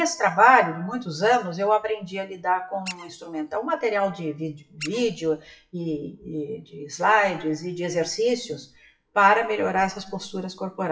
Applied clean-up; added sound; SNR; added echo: classical method WPE with log-MMSE.